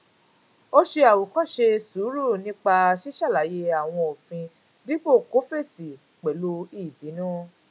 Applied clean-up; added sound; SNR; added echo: none; none; none; none.